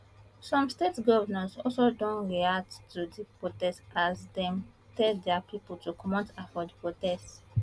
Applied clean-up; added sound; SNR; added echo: none; none; none; none.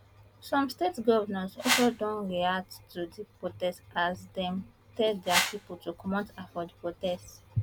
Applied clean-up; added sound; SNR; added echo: none; Whoosh, swoosh, swish; -1 dB; none.